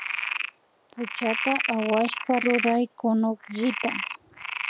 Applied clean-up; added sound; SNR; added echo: none; Frog; 5 dB; none.